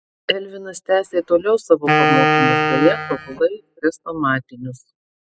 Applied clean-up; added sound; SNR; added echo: classical method spectral subtraction.